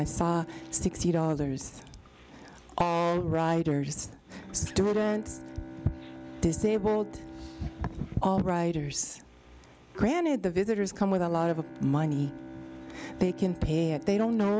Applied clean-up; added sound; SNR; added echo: none; Bowed string instrument; 17 dB; none.